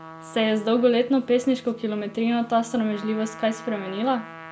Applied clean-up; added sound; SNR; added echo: none; Trumpet; 18 dB; none.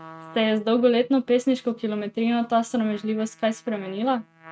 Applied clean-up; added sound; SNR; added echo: neural mask model RNNoise.